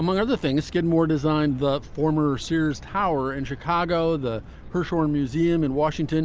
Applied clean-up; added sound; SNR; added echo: none; none; none; none.